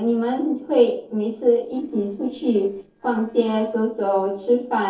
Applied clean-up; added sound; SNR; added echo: neural separator model SepFormer DNS4.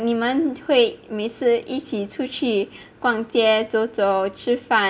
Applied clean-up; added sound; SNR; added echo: none; none; none; none.